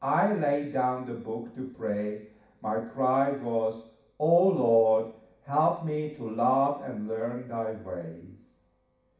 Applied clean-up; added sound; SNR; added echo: none; none; none; reverberation time 0.6 s.